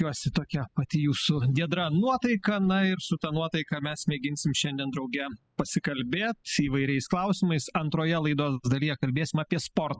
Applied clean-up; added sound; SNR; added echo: classical method spectral subtraction.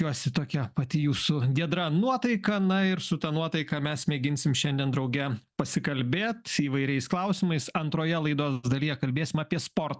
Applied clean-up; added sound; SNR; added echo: none; none; none; none.